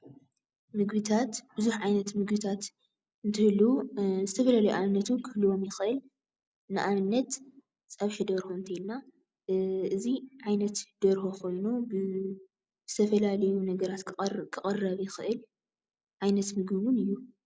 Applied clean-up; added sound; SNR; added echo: none; none; none; none.